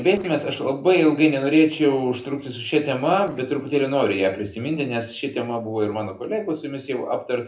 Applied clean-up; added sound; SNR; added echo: neural separator model SepFormer DNS4.